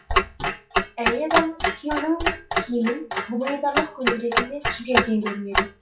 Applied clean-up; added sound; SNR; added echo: classical method WPE with log-MMSE.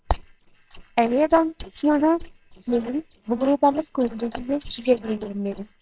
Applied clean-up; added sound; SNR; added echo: neural separator model SepFormer WHAMR!.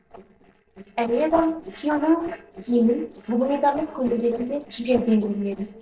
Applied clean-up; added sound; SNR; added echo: neural separator model SepFormer DNS4.